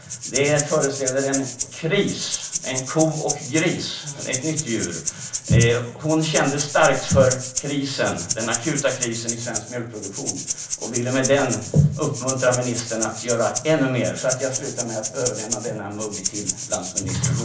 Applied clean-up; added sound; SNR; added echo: none; Rattle (instrument); 7 dB; reverberation time 0.3 s.